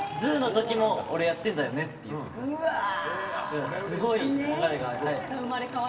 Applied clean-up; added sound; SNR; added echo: none; Motorcycle / Engine; 16 dB; reverberation time 1.0 s.